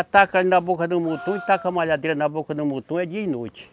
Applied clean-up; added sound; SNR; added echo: none; Gasp; 20 dB; none.